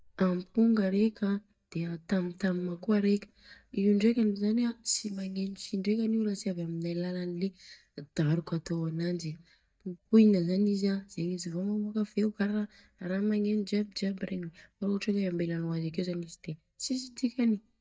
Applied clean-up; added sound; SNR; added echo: neural mask model DeepFilterNet 3.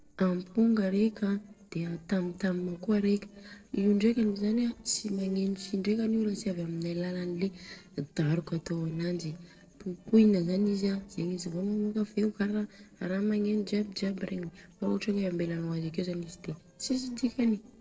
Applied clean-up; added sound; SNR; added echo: neural separator model SepFormer DNS4.